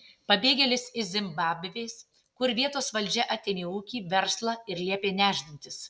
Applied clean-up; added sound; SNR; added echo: none; none; none; none.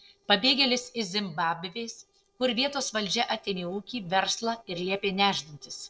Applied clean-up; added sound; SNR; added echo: neural separator model SepFormer DNS4.